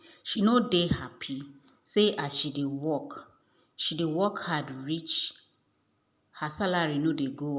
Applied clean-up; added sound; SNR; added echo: none; none; none; none.